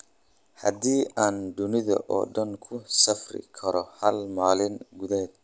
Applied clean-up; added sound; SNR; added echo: none; none; none; none.